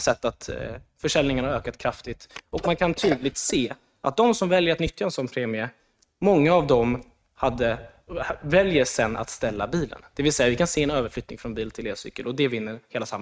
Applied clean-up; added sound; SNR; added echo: neural mask model RNNoise.